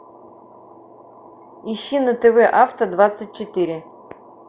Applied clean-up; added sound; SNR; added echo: none; none; none; none.